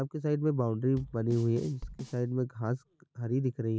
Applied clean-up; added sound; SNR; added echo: none; Bass drum / Snare drum / Drum kit; 16 dB; none.